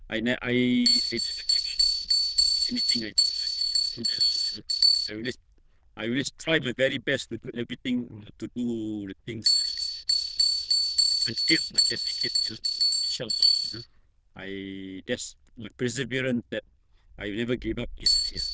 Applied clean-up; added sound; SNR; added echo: neural diffusion model UNIVERSE++.